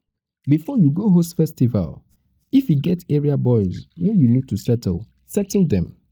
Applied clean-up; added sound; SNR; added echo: neural mask model DeepFilterNet 3.